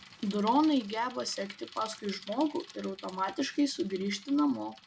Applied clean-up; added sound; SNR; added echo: none; Bicycle; 19 dB; none.